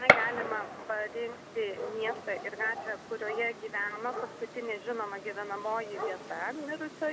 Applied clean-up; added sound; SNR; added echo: none; Gunshot, gunfire; 0 dB; none.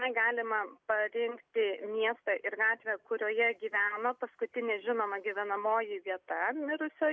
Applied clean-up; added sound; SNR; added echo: none; none; none; none.